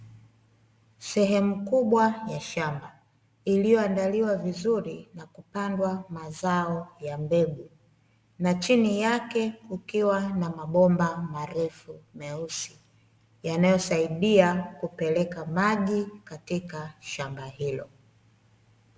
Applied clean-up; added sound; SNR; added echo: none; none; none; none.